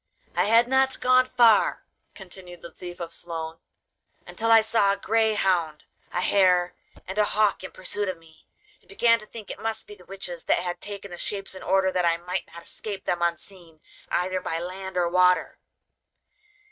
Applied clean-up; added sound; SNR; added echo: neural mask model RNNoise.